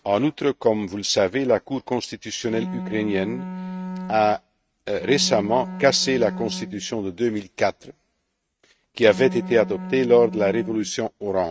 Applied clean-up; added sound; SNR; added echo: neural mask model RNNoise.